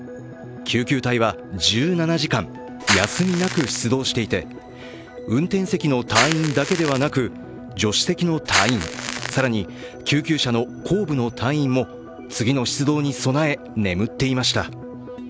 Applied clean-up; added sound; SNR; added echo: none; Crackle; 3 dB; none.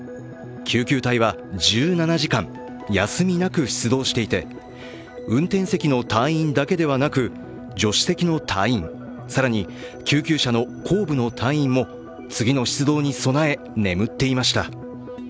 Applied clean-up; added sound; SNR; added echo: none; none; none; none.